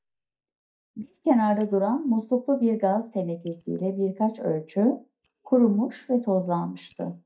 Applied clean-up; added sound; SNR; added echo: neural mask model DeepFilterNet 3.